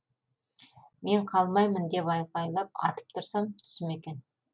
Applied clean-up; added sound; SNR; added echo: none; none; none; none.